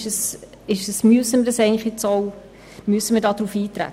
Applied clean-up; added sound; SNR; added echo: none; none; none; none.